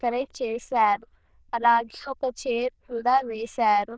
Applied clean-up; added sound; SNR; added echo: neural diffusion model UNIVERSE++.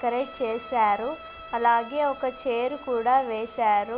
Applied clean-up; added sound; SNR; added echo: none; Bowed string instrument; 18 dB; none.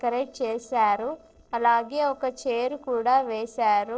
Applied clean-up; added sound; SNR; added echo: neural separator model SepFormer DNS4.